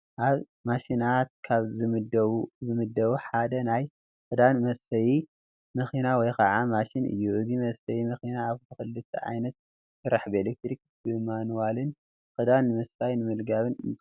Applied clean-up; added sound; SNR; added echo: none; none; none; none.